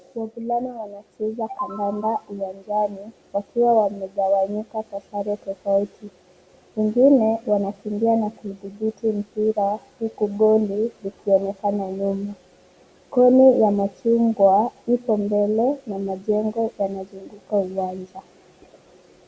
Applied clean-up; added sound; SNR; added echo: none; none; none; none.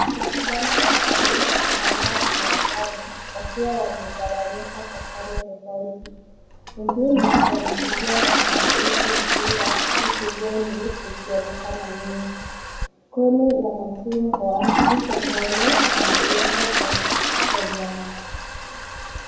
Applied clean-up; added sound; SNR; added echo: none; Toilet flush; -4 dB; reverberation time 1.1 s.